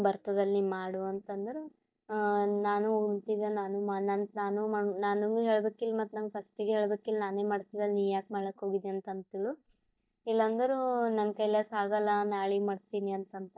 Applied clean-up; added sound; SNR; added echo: neural mask model DeepFilterNet 3.